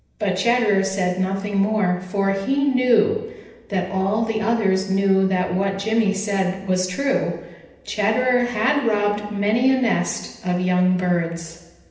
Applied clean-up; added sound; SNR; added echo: none; none; none; reverberation time 0.9 s.